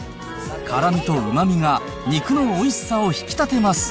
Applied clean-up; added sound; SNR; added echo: none; Piano + Wind instrument, woodwind instrument; 20 dB; none.